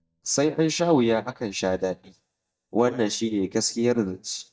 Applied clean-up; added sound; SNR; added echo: neural mask model DeepFilterNet 3.